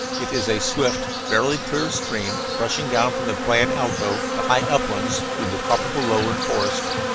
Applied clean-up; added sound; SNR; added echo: none; Insect; 1 dB; none.